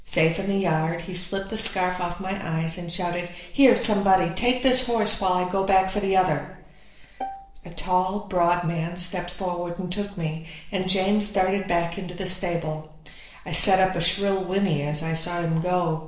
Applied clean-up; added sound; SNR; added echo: neural separator model SepFormer DNS4.